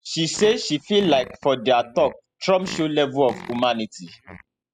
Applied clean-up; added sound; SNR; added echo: classical method spectral subtraction.